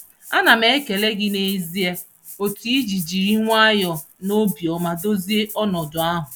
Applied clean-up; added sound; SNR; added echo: none; Rattle (instrument); 18 dB; none.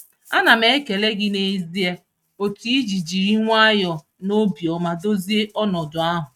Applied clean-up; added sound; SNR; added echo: neural mask model RNNoise.